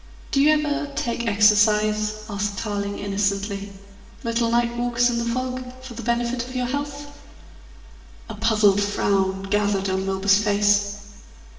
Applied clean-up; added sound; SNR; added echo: none; none; none; reverberation time 1.1 s.